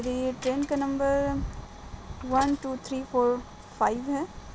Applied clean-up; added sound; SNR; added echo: none; Telephone + Coin (dropping); 19 dB; none.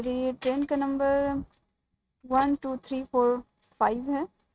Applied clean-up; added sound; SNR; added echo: neural mask model RNNoise.